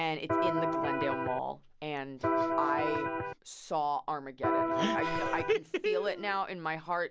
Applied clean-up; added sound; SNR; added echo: none; Electric guitar; -4 dB; none.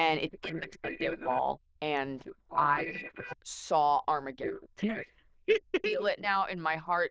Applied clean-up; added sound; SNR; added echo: neural diffusion model UNIVERSE++.